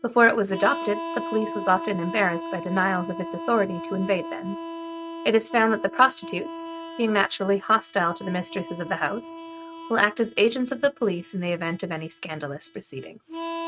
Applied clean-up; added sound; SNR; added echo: neural mask model RNNoise.